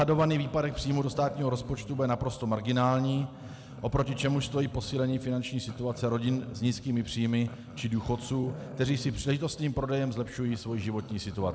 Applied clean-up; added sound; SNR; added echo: none; Growling; 15 dB; none.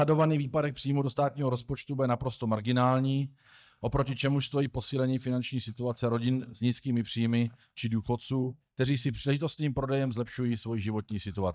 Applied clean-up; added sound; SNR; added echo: neural mask model DeepFilterNet 3.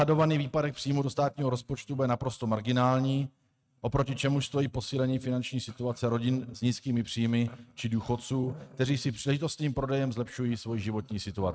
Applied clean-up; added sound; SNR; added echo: neural mask model RNNoise.